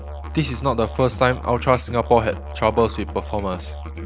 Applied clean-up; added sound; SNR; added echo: none; Musical instrument; 10 dB; none.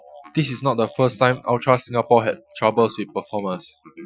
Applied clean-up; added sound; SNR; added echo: classical method Wiener filter.